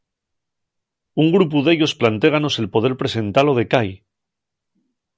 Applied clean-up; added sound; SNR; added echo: none; none; none; none.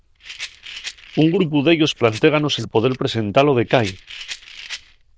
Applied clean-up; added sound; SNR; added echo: neural diffusion model UNIVERSE++.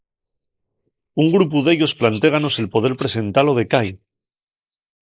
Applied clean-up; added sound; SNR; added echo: neural mask model Resemble Enhance denoiser.